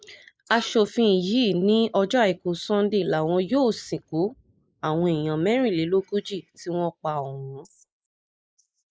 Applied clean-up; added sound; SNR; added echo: neural mask model Resemble Enhance denoiser.